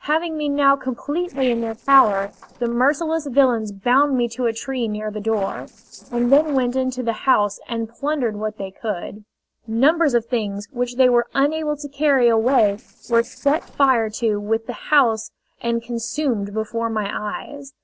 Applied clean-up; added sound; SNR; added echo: neural separator model SepFormer DNS4.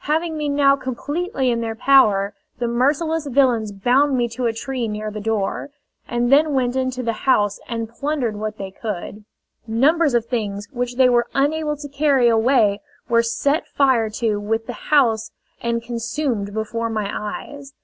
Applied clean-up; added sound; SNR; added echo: none; none; none; none.